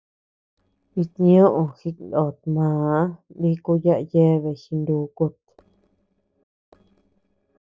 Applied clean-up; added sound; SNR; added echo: neural separator model SepFormer DNS4.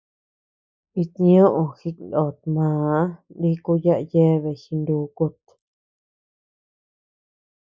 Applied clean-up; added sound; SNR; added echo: neural mask model Resemble Enhance denoiser.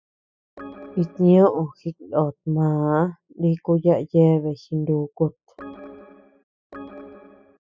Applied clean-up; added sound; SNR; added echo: classical method spectral subtraction.